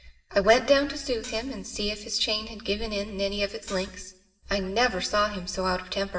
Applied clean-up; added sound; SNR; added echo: none; Hi-hat; 18 dB; reverberation time 0.7 s.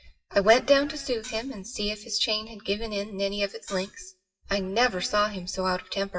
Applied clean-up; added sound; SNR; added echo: classical method WPE with log-MMSE.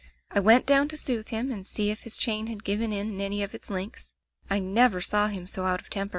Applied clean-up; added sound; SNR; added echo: none; none; none; none.